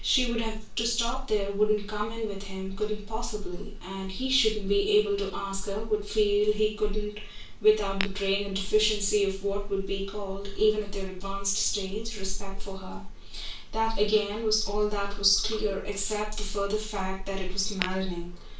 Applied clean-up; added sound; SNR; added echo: none; Tap / Glass; 11 dB; reverberation time 0.3 s.